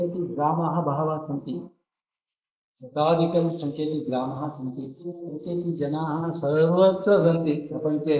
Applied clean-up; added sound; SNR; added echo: neural mask model Resemble Enhance denoiser.